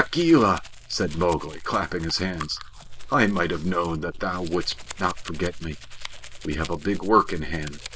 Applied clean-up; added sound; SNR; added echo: none; Domestic sounds, home sounds; 10 dB; none.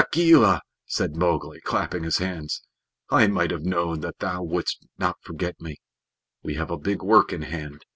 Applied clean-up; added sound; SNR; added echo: none; none; none; none.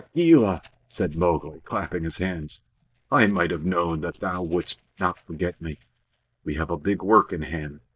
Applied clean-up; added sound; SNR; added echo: neural mask model DeepFilterNet 3.